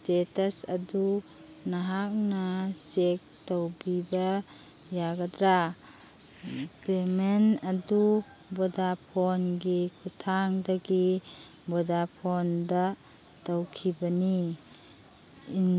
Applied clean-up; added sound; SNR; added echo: none; none; none; none.